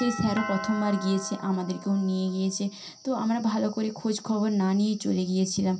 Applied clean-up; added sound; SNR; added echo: none; Doorbell; 14 dB; reverberation time 0.3 s.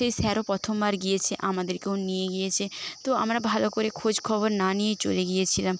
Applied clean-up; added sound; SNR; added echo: none; none; none; none.